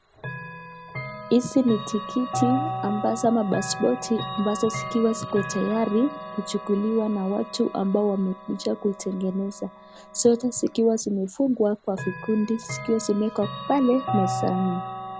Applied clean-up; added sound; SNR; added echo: none; Chime / Clock; 9 dB; none.